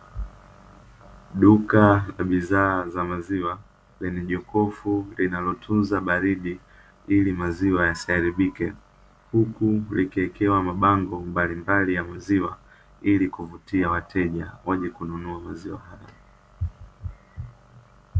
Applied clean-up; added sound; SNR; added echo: none; none; none; none.